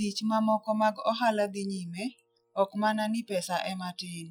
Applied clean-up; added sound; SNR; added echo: classical method Wiener filter.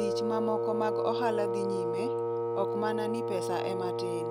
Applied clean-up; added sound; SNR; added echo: none; Wind instrument, woodwind instrument; -4 dB; none.